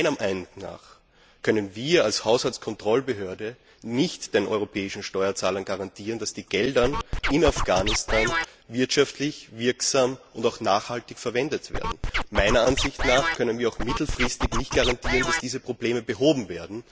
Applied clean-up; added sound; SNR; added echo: none; Scratching (performance technique); 1 dB; none.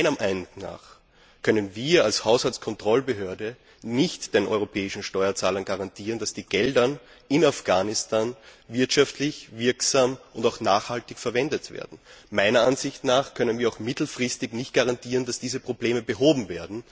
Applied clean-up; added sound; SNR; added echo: none; none; none; none.